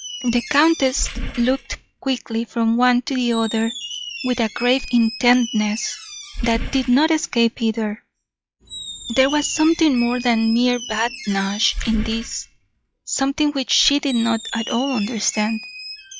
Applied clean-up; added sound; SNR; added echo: classical method log-MMSE.